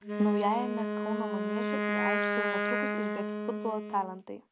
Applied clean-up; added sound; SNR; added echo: none; Wind instrument, woodwind instrument; -2 dB; none.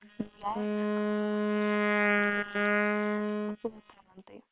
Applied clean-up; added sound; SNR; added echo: neural separator model SepFormer WHAM!.